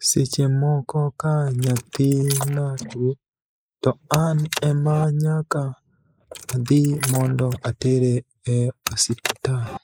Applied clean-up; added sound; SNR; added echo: neural mask model Resemble Enhance denoiser.